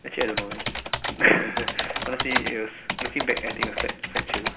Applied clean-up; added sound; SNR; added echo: none; Typing; 2 dB; reverberation time 1.9 s.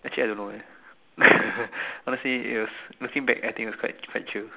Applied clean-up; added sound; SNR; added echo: none; none; none; none.